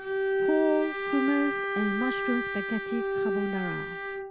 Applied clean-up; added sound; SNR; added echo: none; Bowed string instrument; -1 dB; none.